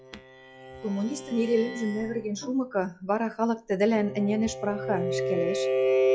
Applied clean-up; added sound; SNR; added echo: classical method log-MMSE.